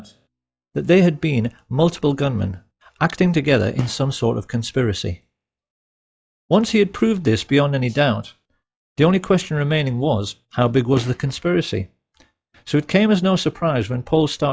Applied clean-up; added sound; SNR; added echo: classical method log-MMSE.